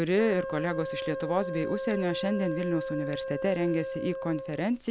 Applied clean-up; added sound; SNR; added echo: none; Wind instrument, woodwind instrument; 6 dB; none.